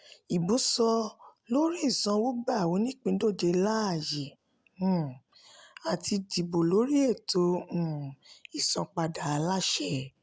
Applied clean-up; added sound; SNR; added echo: none; none; none; none.